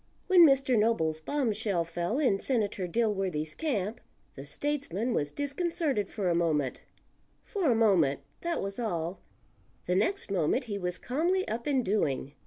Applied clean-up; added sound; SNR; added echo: none; none; none; none.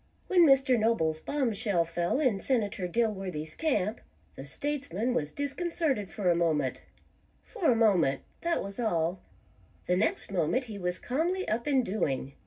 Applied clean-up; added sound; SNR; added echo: none; none; none; reverberation time 0.4 s.